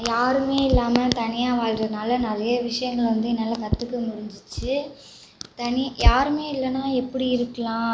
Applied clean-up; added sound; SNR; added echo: none; none; none; none.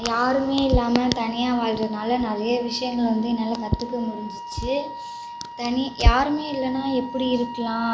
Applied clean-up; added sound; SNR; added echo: none; Wind instrument, woodwind instrument; 14 dB; none.